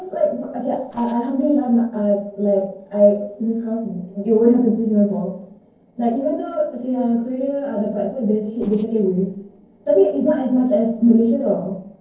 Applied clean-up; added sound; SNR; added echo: neural separator model SepFormer DNS4.